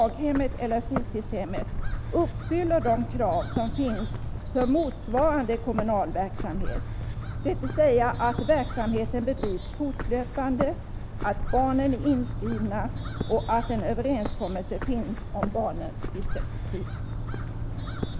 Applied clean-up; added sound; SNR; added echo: none; Bird; 3 dB; none.